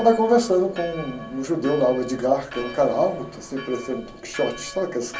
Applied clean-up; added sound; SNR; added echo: none; Church bell; 16 dB; reverberation time 0.3 s.